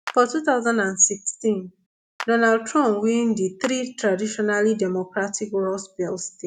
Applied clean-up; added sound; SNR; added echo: none; Clapping; 19 dB; none.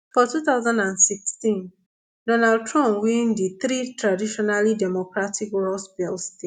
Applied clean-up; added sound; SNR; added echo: none; none; none; none.